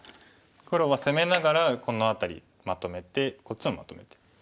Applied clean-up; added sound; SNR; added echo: none; none; none; none.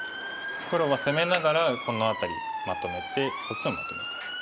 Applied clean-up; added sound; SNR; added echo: none; Motor vehicle (road) / Siren; 6 dB; none.